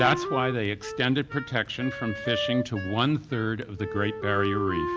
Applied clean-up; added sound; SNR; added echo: none; Wind instrument, woodwind instrument; 6 dB; none.